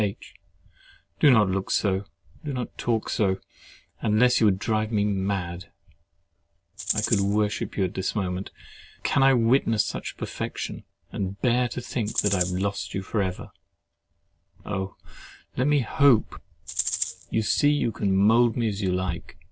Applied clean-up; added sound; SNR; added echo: none; Rattle (instrument); 5 dB; none.